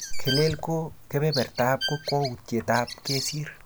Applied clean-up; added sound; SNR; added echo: none; Bowed string instrument + Bird vocalization, bird call, bird song; 9 dB; none.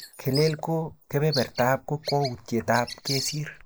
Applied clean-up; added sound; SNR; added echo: neural mask model Resemble Enhance denoiser.